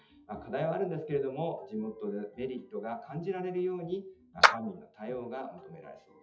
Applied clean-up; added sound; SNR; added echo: classical method WPE with log-MMSE.